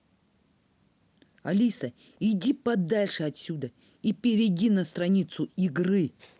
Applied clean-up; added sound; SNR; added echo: none; none; none; none.